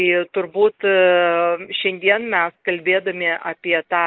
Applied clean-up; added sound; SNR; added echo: neural mask model Resemble Enhance denoiser.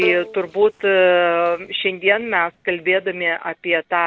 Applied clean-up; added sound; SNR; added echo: none; Bowed string instrument; 13 dB; none.